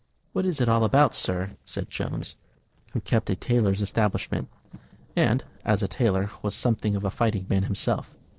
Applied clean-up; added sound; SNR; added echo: neural separator model SepFormer DNS4.